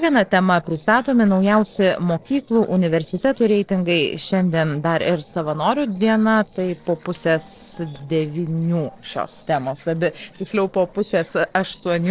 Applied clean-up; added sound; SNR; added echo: neural separator model SepFormer DNS4.